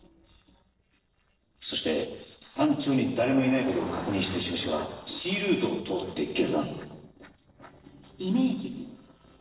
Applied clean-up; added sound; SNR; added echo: neural separator model SepFormer DNS4.